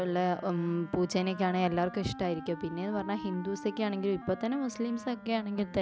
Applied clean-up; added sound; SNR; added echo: none; Wind instrument, woodwind instrument; 14 dB; none.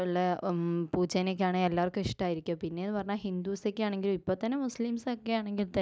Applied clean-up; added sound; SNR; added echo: none; none; none; none.